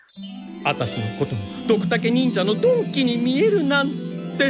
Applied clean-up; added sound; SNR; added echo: none; none; none; none.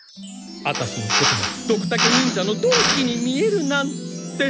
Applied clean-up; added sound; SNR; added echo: none; Drill; 1 dB; none.